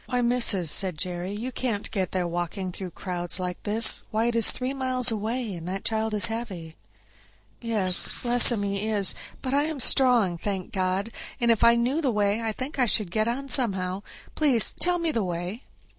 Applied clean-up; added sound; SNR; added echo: neural separator model SepFormer DNS4.